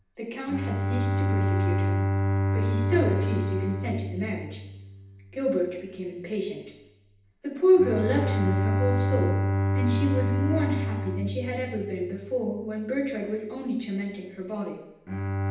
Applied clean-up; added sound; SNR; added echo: none; Bowed string instrument; -1 dB; reverberation time 0.9 s.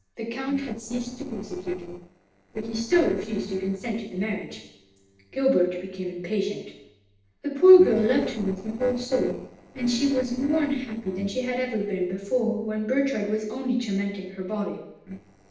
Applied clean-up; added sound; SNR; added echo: neural separator model SepFormer DNS4.